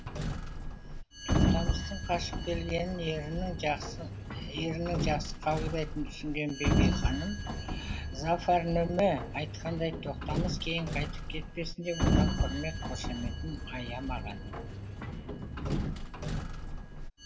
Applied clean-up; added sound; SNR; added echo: none; Sliding door; -2 dB; reverberation time 0.8 s.